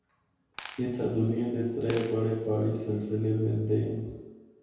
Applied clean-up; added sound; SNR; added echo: none; Coin (dropping); 19 dB; reverberation time 1.2 s.